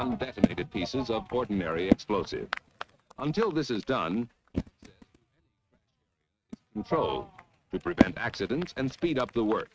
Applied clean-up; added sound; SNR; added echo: neural mask model RNNoise.